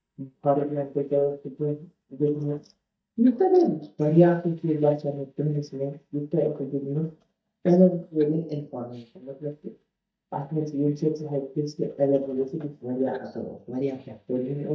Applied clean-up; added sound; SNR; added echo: neural mask model DeepFilterNet 3.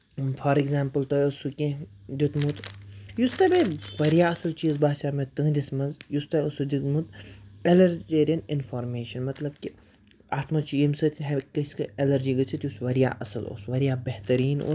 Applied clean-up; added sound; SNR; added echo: none; none; none; none.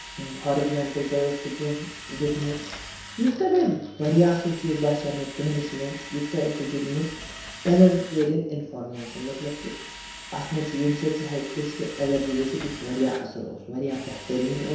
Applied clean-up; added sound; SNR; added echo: none; Drill; 15 dB; reverberation time 0.7 s.